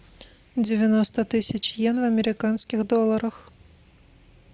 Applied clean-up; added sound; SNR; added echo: none; none; none; none.